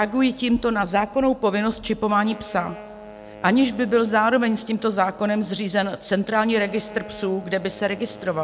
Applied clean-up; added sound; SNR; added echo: none; Wind instrument, woodwind instrument; 20 dB; none.